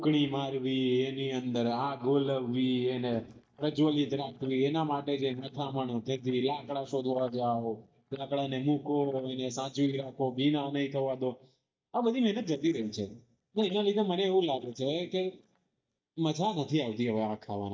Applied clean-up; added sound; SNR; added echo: neural mask model DeepFilterNet 3.